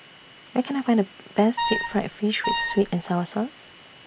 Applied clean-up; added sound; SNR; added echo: none; Wind instrument, woodwind instrument; 3 dB; none.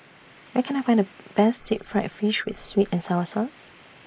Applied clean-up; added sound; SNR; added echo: neural mask model Resemble Enhance denoiser.